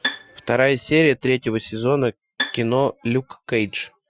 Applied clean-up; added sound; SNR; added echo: classical method Wiener filter.